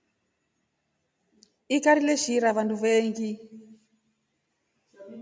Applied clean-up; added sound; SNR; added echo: none; none; none; none.